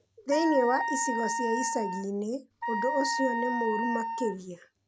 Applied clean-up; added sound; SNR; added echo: none; Wind instrument, woodwind instrument; 1 dB; none.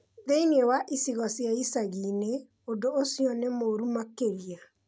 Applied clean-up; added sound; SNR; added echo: none; none; none; none.